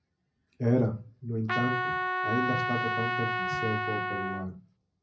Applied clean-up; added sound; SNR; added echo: none; Trumpet; -1 dB; reverberation time 0.4 s.